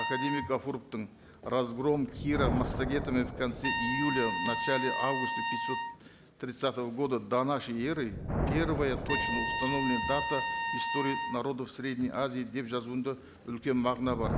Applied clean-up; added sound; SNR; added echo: none; Trumpet + Thunder; 3 dB; none.